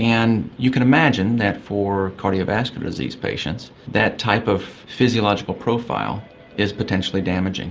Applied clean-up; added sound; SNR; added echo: none; none; none; none.